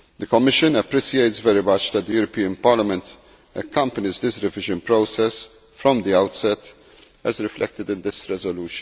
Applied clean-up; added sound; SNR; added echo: none; none; none; none.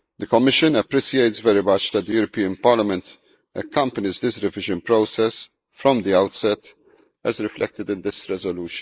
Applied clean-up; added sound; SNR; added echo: neural mask model Resemble Enhance denoiser.